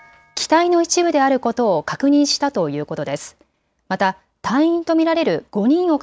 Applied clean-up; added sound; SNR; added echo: none; none; none; none.